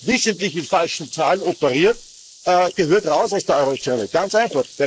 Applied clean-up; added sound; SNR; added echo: neural mask model Resemble Enhance denoiser.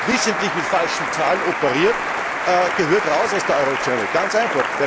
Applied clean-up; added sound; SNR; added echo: none; Applause; 2 dB; none.